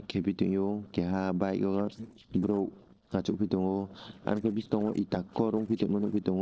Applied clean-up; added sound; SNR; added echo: neural separator model SepFormer DNS4.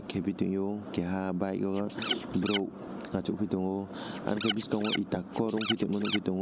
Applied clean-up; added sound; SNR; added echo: none; Scratching (performance technique); 0 dB; none.